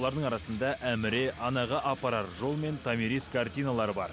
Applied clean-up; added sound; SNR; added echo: none; Sink (filling or washing) / Water tap, faucet; 16 dB; none.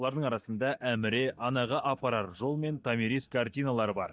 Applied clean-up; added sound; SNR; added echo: neural mask model DeepFilterNet 3.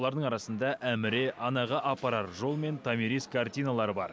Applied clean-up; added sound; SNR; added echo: none; none; none; none.